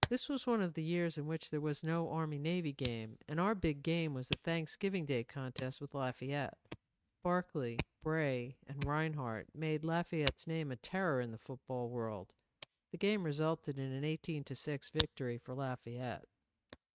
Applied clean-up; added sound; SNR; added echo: neural mask model RNNoise.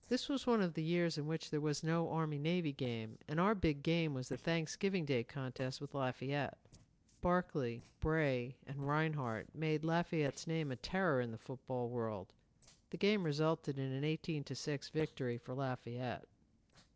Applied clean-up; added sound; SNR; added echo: neural separator model SepFormer DNS4.